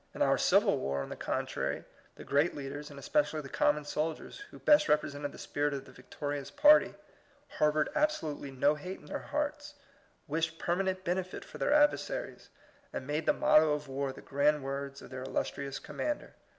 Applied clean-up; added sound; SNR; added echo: none; none; none; none.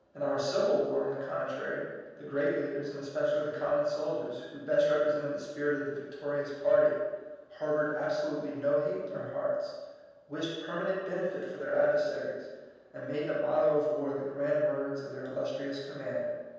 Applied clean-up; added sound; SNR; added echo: none; none; none; reverberation time 1.2 s.